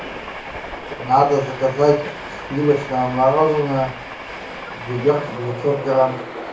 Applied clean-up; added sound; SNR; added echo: none; Train; 11 dB; reverberation time 0.6 s.